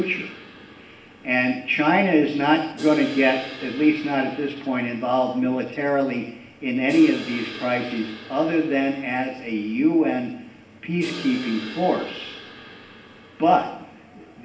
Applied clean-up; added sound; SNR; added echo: none; Crash cymbal; 17 dB; reverberation time 1.6 s.